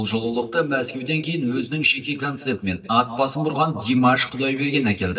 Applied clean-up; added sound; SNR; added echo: neural mask model DeepFilterNet 3.